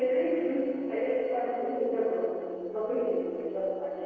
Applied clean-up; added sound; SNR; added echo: neural separator model SepFormer DNS4.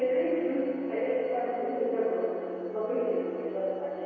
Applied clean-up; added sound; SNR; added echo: none; Organ; 19 dB; reverberation time 2.2 s.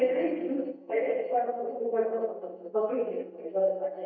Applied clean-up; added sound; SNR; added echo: neural mask model DeepFilterNet 3.